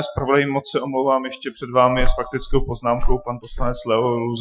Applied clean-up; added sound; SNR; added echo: classical method Wiener filter.